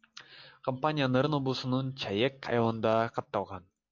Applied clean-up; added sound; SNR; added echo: none; none; none; none.